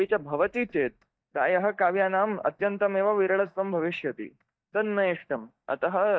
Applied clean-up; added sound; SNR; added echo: neural mask model DeepFilterNet 3.